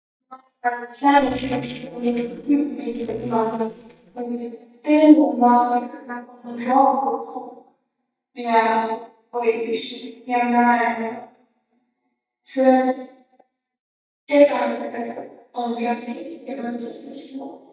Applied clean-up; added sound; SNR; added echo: neural mask model DeepFilterNet 3.